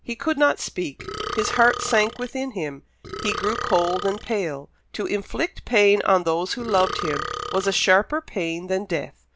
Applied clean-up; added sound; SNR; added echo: none; Burping, eructation; 8 dB; none.